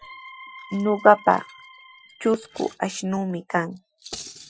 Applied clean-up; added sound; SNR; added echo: classical method Wiener filter.